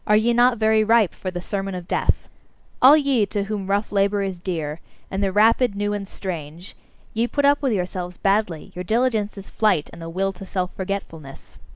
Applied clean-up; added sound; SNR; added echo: none; none; none; none.